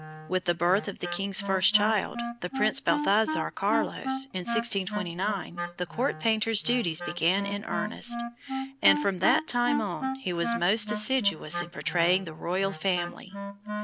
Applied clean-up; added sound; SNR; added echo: none; Wind instrument, woodwind instrument; 7 dB; none.